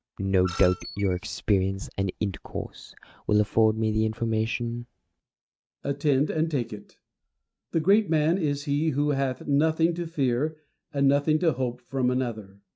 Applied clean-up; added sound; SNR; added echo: neural mask model RNNoise.